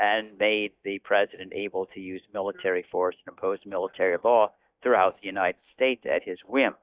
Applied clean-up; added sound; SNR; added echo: neural mask model DeepFilterNet 3.